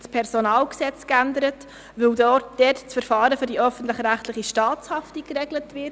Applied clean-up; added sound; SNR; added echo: none; none; none; none.